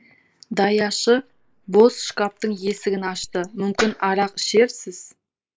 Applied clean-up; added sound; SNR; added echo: neural mask model Resemble Enhance denoiser.